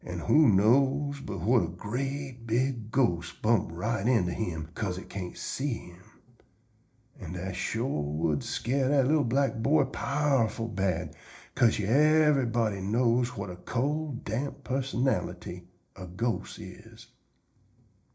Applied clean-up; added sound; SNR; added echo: neural separator model SepFormer DNS4.